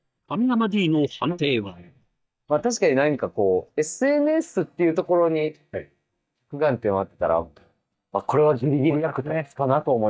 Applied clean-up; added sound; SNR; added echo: neural mask model DeepFilterNet 3.